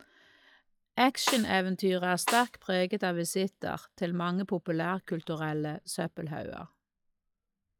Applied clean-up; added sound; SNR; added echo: classical method log-MMSE.